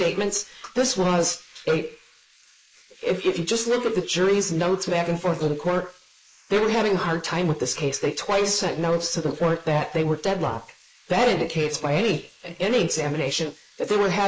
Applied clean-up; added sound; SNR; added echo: neural mask model Resemble Enhance denoiser.